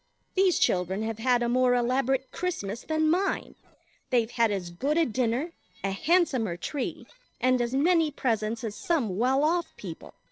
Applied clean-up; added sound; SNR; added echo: neural separator model SepFormer DNS4.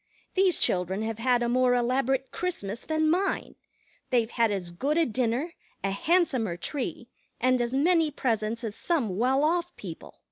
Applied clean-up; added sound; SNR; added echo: none; none; none; none.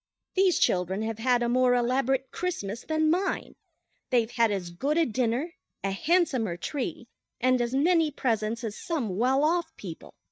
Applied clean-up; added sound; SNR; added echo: neural mask model DeepFilterNet 3.